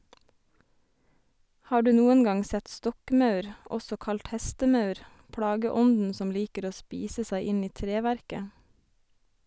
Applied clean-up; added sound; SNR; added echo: none; none; none; none.